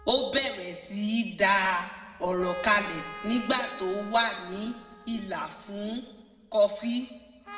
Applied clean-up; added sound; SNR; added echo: none; Trumpet; 18 dB; reverberation time 1.3 s.